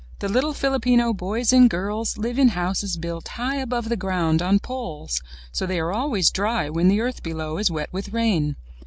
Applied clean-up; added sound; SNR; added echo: none; none; none; none.